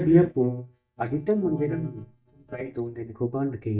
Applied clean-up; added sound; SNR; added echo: neural mask model DeepFilterNet 3.